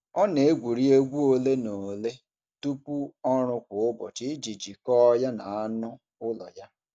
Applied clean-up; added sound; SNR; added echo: none; none; none; none.